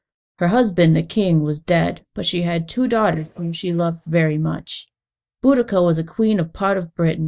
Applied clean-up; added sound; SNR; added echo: neural mask model DeepFilterNet 3.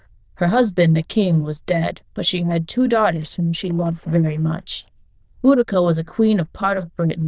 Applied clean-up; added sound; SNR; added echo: neural diffusion model UNIVERSE++.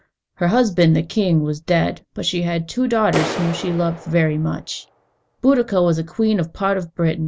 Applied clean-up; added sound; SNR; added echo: none; Clapping; 12 dB; none.